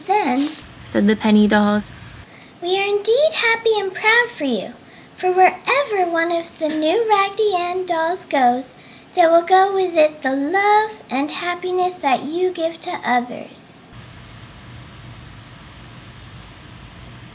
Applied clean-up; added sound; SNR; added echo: none; none; none; none.